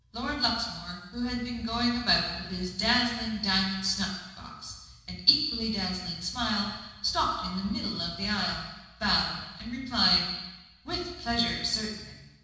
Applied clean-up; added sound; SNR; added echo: none; none; none; reverberation time 1.1 s.